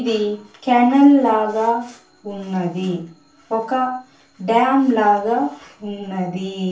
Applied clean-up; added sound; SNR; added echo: none; none; none; reverberation time 0.3 s.